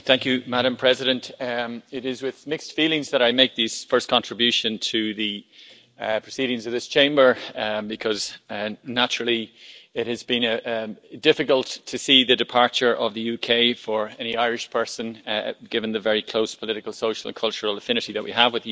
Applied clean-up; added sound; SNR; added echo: none; none; none; none.